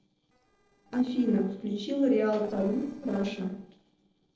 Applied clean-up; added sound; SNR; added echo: neural separator model SepFormer DNS4.